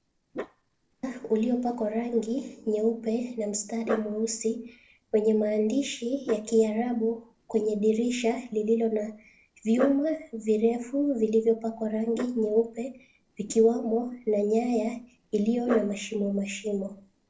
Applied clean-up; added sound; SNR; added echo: neural separator model SepFormer DNS4.